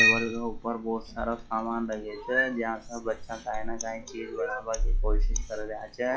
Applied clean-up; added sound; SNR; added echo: classical method log-MMSE.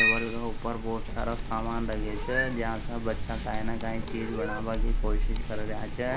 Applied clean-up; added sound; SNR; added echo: none; Cat; -4 dB; none.